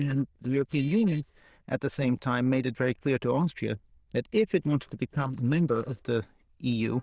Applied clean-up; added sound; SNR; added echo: neural diffusion model UNIVERSE++.